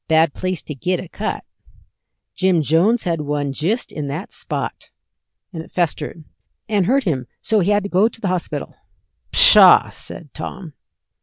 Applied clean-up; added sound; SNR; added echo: none; none; none; none.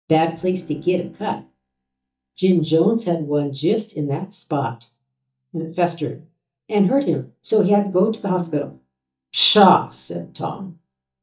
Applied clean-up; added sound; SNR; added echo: neural mask model DeepFilterNet 3.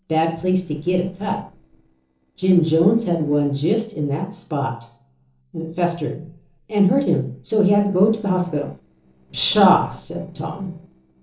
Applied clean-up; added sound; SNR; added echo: neural separator model SepFormer DNS4.